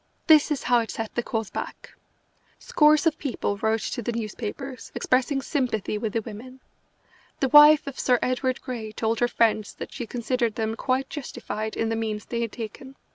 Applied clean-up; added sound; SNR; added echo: none; none; none; none.